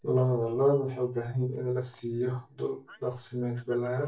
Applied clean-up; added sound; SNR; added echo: neural mask model DeepFilterNet 3.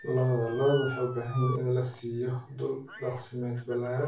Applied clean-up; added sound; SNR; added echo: none; Motor vehicle (road) / Siren; 16 dB; reverberation time 0.3 s.